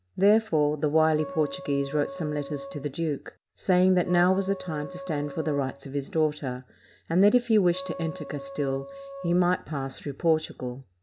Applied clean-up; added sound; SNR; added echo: none; Wind instrument, woodwind instrument; 14 dB; none.